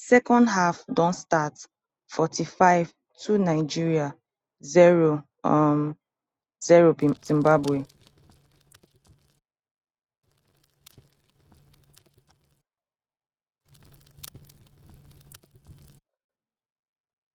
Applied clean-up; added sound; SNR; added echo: neural mask model RNNoise.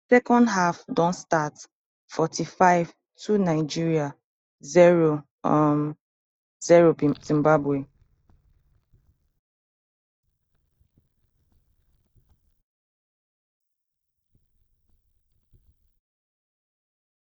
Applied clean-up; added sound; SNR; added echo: neural mask model DeepFilterNet 3.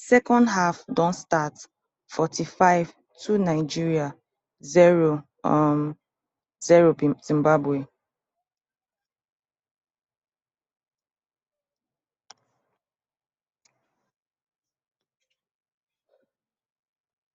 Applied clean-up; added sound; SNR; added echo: none; none; none; none.